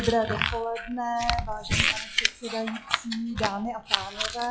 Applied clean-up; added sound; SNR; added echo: classical method log-MMSE.